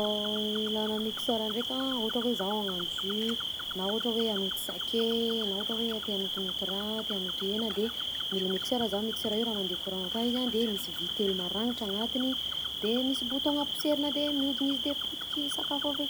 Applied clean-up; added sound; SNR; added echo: none; Cricket; 1 dB; none.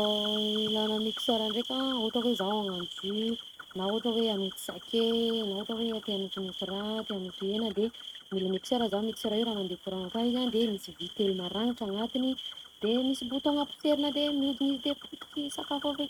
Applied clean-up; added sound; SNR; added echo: neural mask model RNNoise.